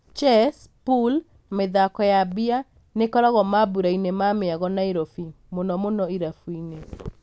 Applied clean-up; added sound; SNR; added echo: none; none; none; none.